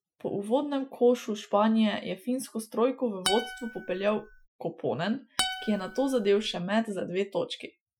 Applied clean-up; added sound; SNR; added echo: classical method Wiener filter.